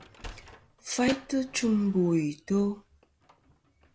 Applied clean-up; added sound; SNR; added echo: none; Sliding door; 18 dB; none.